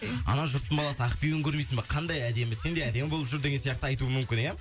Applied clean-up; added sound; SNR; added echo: none; none; none; none.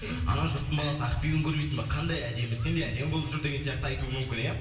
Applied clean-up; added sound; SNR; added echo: none; none; none; reverberation time 1.0 s.